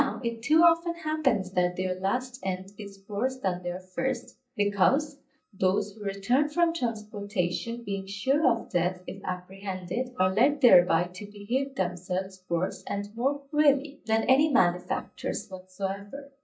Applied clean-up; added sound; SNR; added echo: neural mask model DeepFilterNet 3.